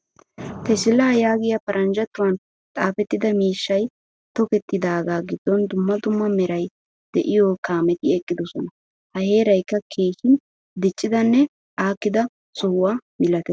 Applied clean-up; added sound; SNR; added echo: none; none; none; none.